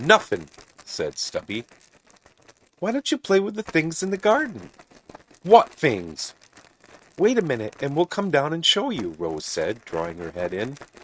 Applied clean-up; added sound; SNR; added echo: neural mask model RNNoise.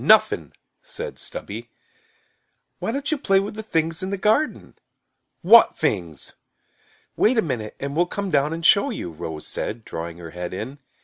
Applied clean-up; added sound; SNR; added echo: none; none; none; none.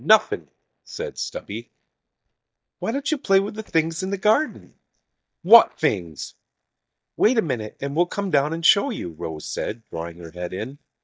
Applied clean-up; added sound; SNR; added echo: neural mask model DeepFilterNet 3.